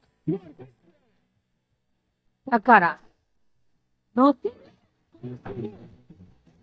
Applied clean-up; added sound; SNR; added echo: neural mask model DeepFilterNet 3.